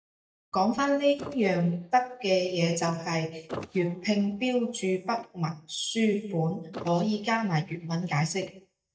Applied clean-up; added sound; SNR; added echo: neural mask model DeepFilterNet 3.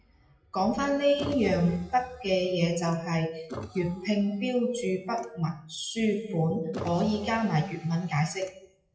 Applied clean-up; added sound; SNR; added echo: classical method WPE with log-MMSE.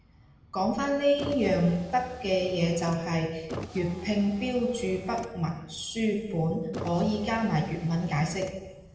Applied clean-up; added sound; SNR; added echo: none; Car; 13 dB; reverberation time 1.0 s.